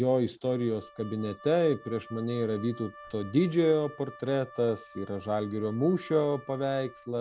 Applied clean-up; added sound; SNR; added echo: none; Wind instrument, woodwind instrument; 20 dB; none.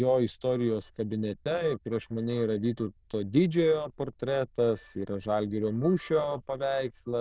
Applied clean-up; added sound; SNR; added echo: neural diffusion model UNIVERSE++.